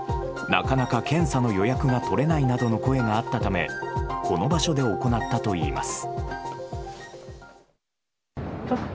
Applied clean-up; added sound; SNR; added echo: none; none; none; none.